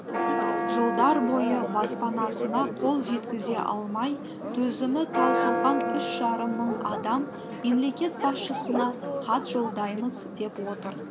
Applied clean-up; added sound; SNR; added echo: none; Church bell; 2 dB; none.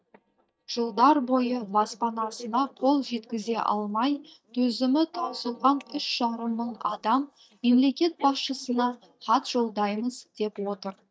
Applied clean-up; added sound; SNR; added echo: neural mask model DeepFilterNet 3.